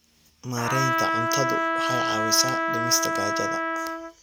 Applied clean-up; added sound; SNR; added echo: none; Trumpet; -3 dB; none.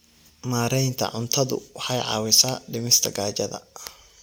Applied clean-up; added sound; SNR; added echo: none; none; none; none.